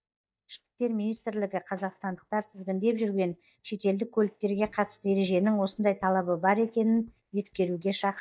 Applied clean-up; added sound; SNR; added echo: neural mask model DeepFilterNet 3.